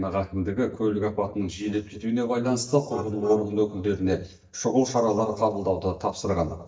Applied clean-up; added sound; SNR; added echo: neural mask model DeepFilterNet 3.